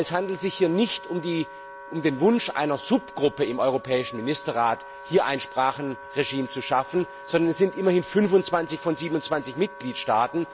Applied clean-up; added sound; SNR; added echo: none; Wind instrument, woodwind instrument; 16 dB; none.